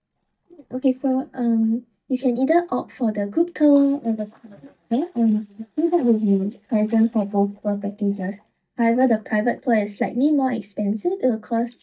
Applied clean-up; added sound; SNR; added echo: neural mask model DeepFilterNet 3.